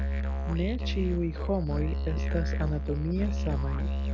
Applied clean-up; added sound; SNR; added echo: none; Musical instrument; -3 dB; none.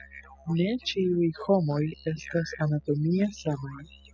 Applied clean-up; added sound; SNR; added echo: classical method spectral subtraction.